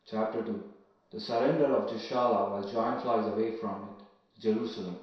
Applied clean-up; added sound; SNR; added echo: none; none; none; reverberation time 0.7 s.